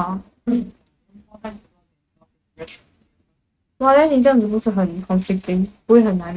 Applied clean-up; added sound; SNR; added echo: neural mask model RNNoise.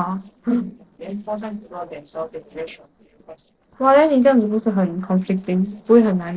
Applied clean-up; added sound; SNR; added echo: neural separator model SepFormer DNS4.